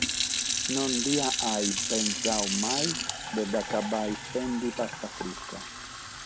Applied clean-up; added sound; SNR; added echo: none; Fill (with liquid) / Sink (filling or washing); 0 dB; none.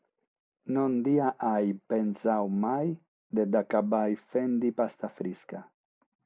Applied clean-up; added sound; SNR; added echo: none; none; none; none.